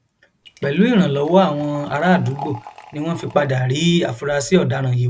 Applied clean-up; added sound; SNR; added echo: none; Liquid; 19 dB; none.